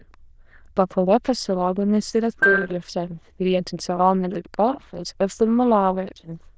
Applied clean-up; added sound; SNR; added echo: neural diffusion model UNIVERSE++.